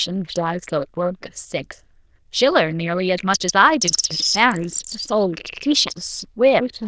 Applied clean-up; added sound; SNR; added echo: neural diffusion model UNIVERSE++.